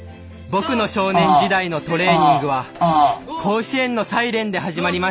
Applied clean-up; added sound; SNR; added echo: none; Fart; -3 dB; none.